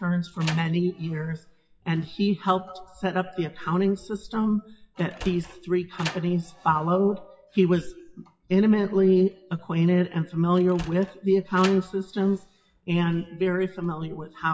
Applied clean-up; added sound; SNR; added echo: classical method WPE with log-MMSE.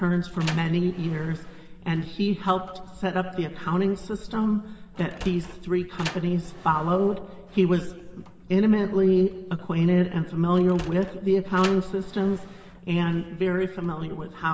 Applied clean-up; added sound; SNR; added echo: none; Sliding door; 20 dB; reverberation time 1.3 s.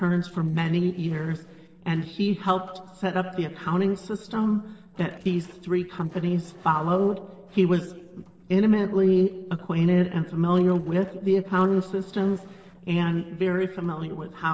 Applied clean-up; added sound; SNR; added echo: neural separator model SepFormer DNS4.